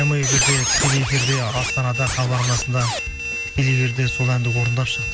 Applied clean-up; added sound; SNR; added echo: none; Squeak; 3 dB; none.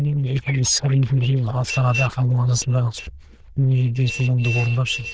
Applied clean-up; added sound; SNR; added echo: neural diffusion model UNIVERSE++.